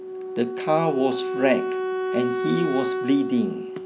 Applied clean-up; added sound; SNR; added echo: none; Wind instrument, woodwind instrument; 3 dB; none.